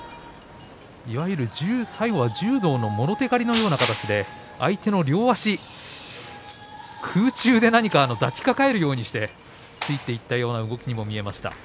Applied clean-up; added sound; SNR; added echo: none; Keys jangling; 18 dB; none.